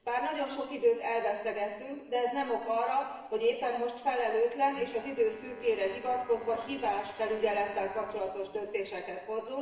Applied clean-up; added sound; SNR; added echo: neural separator model SepFormer DNS4.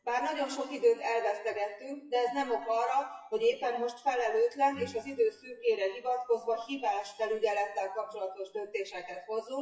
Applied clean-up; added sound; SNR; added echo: classical method WPE with log-MMSE.